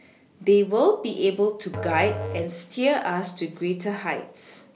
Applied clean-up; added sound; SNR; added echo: none; Musical instrument; 11 dB; none.